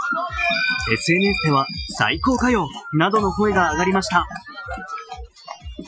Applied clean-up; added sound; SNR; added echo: classical method Wiener filter.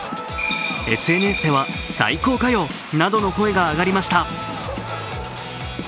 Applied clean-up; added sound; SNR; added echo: none; none; none; none.